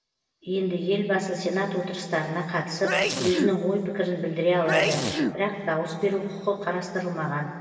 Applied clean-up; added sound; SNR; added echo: none; Sneeze; 2 dB; reverberation time 2.6 s.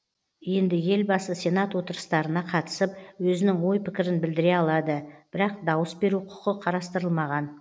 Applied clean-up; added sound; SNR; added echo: none; none; none; none.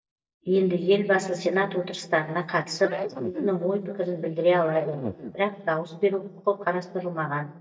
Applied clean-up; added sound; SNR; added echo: neural mask model DeepFilterNet 3.